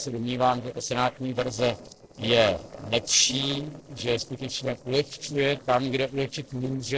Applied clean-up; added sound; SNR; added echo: neural separator model SepFormer DNS4.